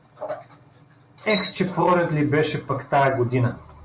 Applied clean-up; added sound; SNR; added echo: none; none; none; none.